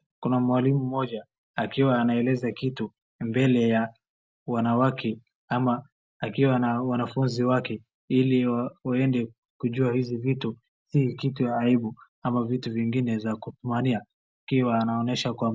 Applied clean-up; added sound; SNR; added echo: none; none; none; none.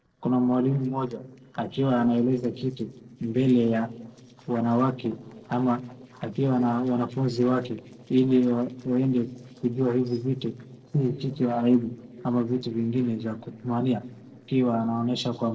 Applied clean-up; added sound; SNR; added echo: neural separator model SepFormer DNS4.